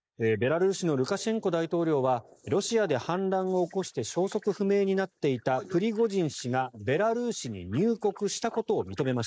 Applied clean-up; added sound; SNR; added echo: neural mask model Resemble Enhance denoiser.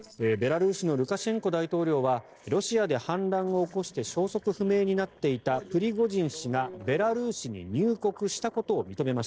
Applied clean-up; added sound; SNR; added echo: neural separator model SepFormer DNS4.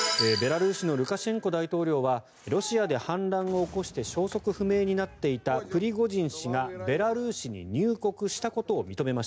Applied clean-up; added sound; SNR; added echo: none; none; none; none.